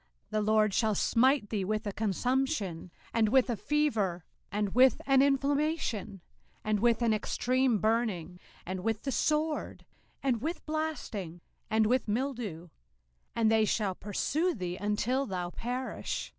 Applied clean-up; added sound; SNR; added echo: none; none; none; none.